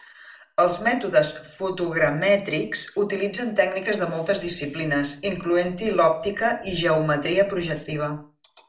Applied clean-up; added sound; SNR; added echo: none; none; none; reverberation time 0.3 s.